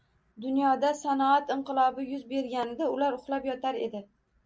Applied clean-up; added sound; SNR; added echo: none; none; none; none.